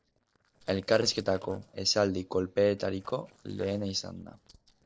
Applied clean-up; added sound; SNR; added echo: neural separator model SepFormer DNS4.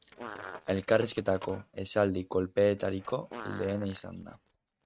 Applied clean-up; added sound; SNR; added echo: neural mask model RNNoise.